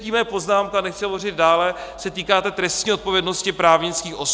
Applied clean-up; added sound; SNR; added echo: none; none; none; none.